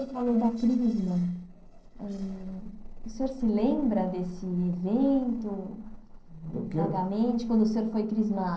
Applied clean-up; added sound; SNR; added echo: neural separator model SepFormer DNS4.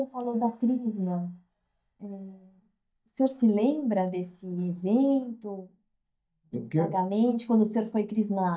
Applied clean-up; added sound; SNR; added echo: neural mask model DeepFilterNet 3.